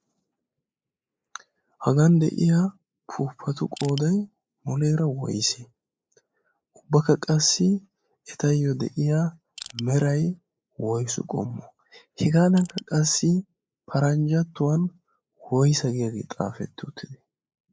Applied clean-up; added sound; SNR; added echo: neural mask model Resemble Enhance denoiser.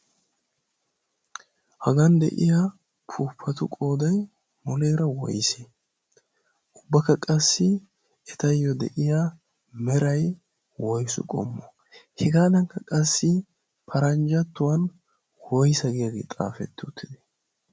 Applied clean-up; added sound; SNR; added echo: none; none; none; none.